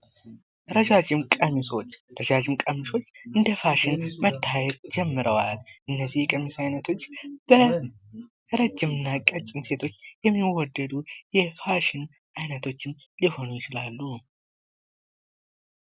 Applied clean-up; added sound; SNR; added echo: none; none; none; none.